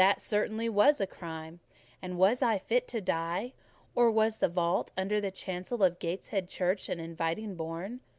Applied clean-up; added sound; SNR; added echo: none; none; none; none.